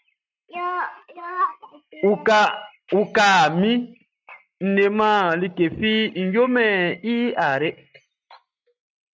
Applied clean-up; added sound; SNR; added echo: neural mask model RNNoise.